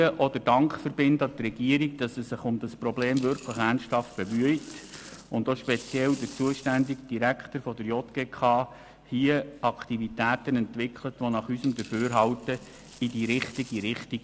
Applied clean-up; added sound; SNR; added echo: none; Coin (dropping); 12 dB; none.